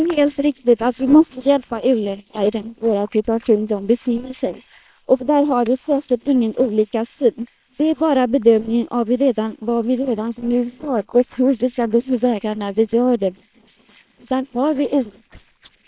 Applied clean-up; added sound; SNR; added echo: neural separator model SepFormer WHAM!.